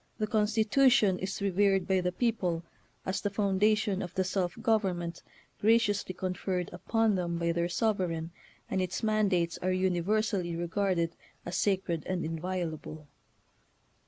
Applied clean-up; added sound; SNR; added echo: none; none; none; none.